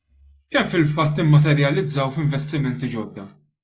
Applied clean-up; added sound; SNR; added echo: neural mask model Resemble Enhance denoiser.